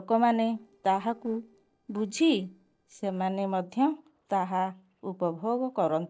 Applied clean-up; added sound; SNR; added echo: neural separator model SepFormer DNS4.